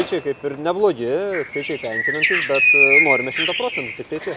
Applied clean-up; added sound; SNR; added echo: none; Bird + Mechanisms; -2 dB; none.